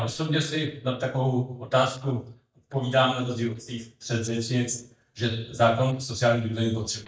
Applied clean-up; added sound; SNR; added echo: neural mask model DeepFilterNet 3.